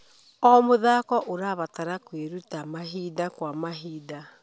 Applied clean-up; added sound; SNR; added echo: none; none; none; none.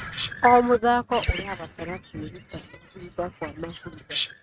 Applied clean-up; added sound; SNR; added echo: neural mask model RNNoise.